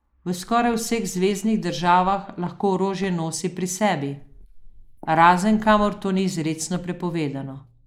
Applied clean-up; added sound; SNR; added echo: neural mask model Resemble Enhance denoiser.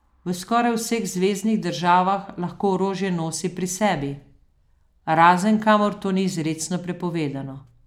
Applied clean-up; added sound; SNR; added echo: none; none; none; none.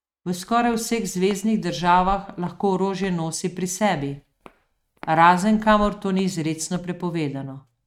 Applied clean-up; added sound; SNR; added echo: neural mask model RNNoise.